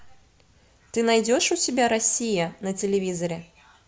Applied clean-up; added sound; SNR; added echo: none; none; none; none.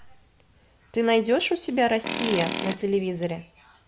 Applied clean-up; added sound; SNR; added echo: none; Tools; 5 dB; none.